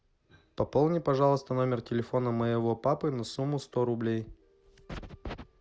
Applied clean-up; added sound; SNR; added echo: none; none; none; none.